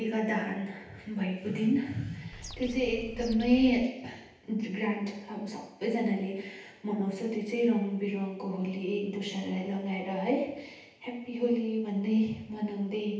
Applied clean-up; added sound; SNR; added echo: none; Bird; 12 dB; reverberation time 0.9 s.